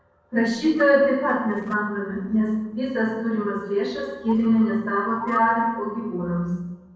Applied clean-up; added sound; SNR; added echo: neural separator model SepFormer DNS4.